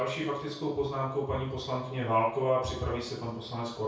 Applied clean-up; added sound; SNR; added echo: none; none; none; reverberation time 0.6 s.